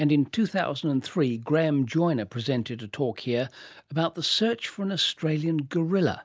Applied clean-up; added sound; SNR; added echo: none; none; none; none.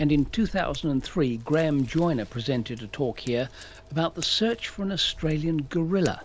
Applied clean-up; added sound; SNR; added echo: none; Scissors; 15 dB; none.